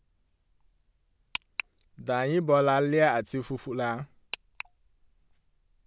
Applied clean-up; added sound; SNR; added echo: none; none; none; none.